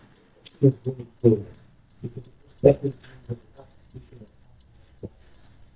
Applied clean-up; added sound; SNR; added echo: neural mask model DeepFilterNet 3.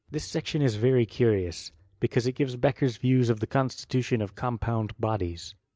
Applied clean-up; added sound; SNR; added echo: none; none; none; none.